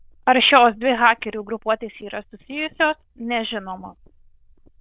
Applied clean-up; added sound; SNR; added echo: neural diffusion model UNIVERSE++.